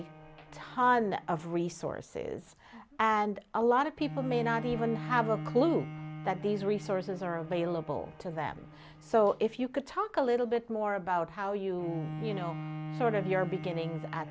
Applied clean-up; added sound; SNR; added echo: none; Bowed string instrument; 11 dB; none.